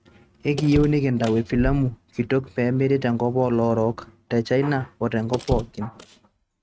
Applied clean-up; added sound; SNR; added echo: neural mask model RNNoise.